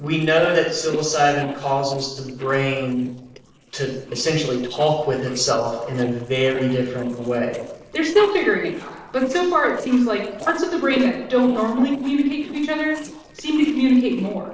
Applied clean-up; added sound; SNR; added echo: neural separator model SepFormer DNS4.